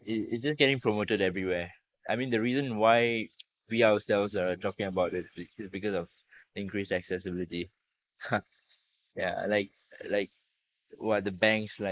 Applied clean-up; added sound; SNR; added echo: neural mask model Resemble Enhance denoiser.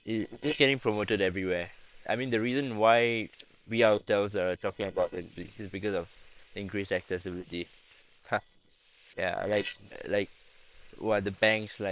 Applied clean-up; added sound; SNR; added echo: neural separator model SepFormer WHAM!.